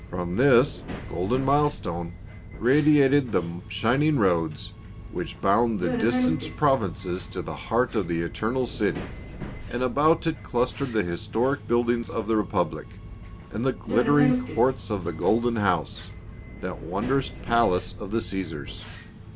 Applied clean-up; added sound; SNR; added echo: none; Subway, metro, underground; 10 dB; none.